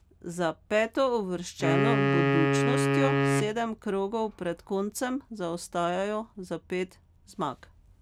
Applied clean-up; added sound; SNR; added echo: none; Wind instrument, woodwind instrument; -4 dB; none.